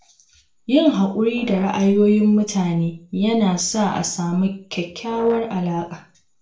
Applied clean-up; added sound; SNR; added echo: neural separator model SepFormer DNS4.